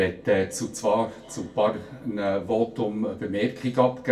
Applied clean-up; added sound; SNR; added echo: none; none; none; reverberation time 0.2 s.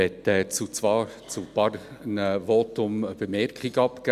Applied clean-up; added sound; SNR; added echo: none; none; none; none.